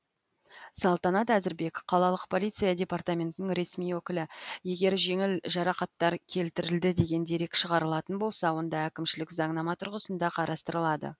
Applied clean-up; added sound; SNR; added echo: none; none; none; none.